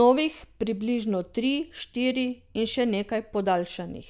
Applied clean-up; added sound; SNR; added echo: none; none; none; none.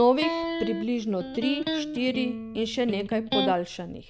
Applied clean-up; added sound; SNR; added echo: none; Electric guitar; 5 dB; none.